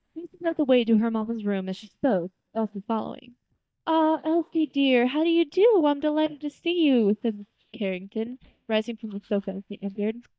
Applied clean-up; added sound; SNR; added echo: neural mask model DeepFilterNet 3.